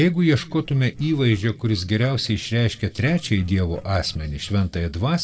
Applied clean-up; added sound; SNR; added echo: neural separator model SepFormer DNS4.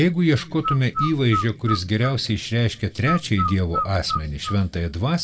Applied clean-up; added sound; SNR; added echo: none; Bird; 7 dB; reverberation time 0.7 s.